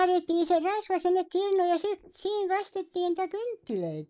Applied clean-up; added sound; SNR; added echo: neural mask model Resemble Enhance denoiser.